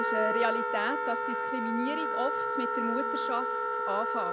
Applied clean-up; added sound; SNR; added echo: none; Wind instrument, woodwind instrument; -3 dB; none.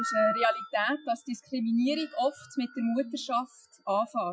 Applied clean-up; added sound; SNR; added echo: classical method Wiener filter.